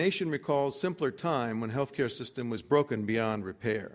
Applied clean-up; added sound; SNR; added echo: none; none; none; none.